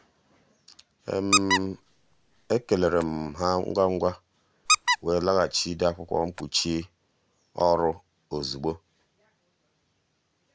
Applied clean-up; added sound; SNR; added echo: none; Squeak; 1 dB; none.